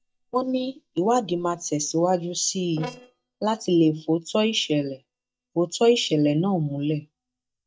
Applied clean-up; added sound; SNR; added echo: neural mask model DeepFilterNet 3.